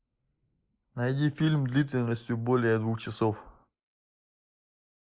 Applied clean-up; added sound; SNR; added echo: neural mask model Resemble Enhance denoiser.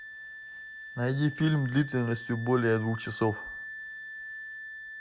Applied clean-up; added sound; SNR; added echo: none; Wind instrument, woodwind instrument; 12 dB; none.